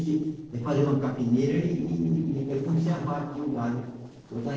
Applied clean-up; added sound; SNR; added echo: neural separator model SepFormer DNS4.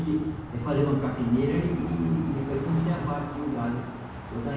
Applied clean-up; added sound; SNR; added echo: none; Car passing by; 10 dB; reverberation time 1.2 s.